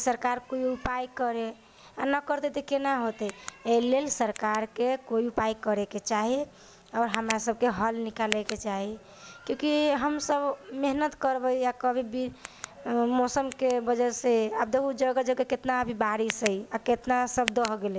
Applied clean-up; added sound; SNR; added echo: none; Tick; 17 dB; none.